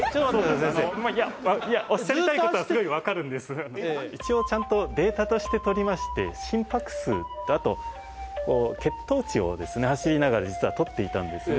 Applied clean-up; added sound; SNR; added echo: none; none; none; none.